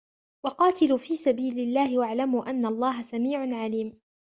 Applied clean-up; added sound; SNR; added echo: none; none; none; none.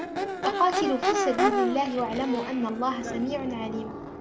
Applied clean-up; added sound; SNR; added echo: none; Crowd / Race car, auto racing / Accelerating, revving, vroom; 1 dB; reverberation time 0.4 s.